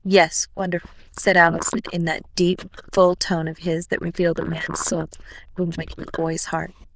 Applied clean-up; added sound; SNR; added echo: neural diffusion model UNIVERSE++.